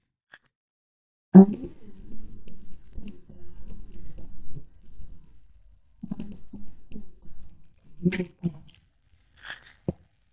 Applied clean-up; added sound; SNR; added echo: neural mask model DeepFilterNet 3.